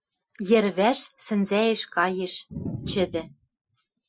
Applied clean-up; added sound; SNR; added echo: classical method Wiener filter.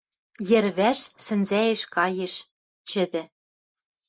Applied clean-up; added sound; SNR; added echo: neural mask model Resemble Enhance denoiser.